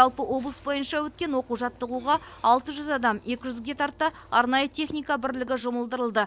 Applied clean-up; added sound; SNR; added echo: none; none; none; none.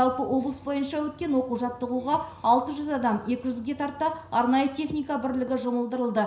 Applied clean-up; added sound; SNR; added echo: none; none; none; reverberation time 0.5 s.